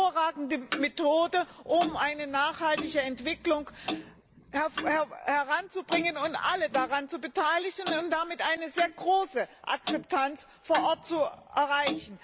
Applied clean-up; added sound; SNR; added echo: none; Clock; 11 dB; none.